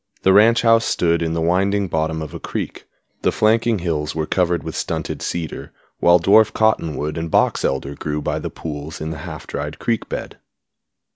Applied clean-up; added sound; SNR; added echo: none; none; none; none.